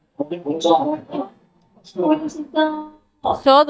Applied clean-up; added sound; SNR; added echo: neural mask model DeepFilterNet 3.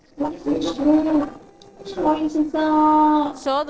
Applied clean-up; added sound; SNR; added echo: neural separator model SepFormer DNS4.